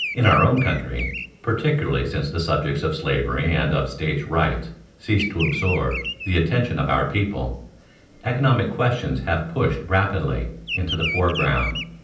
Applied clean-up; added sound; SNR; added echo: none; Bird vocalization, bird call, bird song; 12 dB; reverberation time 0.6 s.